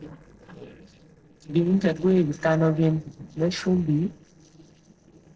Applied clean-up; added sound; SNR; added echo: neural separator model SepFormer DNS4.